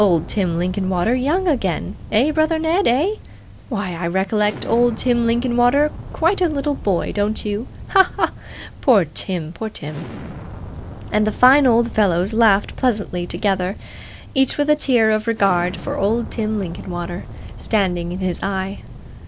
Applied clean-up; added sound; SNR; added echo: none; Explosion; 13 dB; none.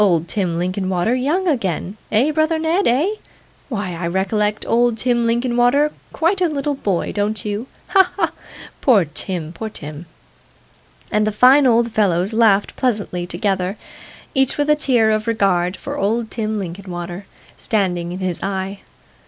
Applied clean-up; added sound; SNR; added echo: none; none; none; none.